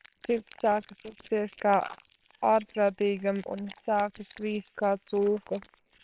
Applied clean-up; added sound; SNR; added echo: neural separator model SepFormer WHAMR!.